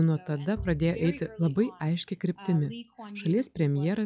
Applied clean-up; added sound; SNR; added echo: classical method log-MMSE.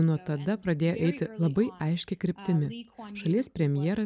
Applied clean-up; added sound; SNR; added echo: none; none; none; none.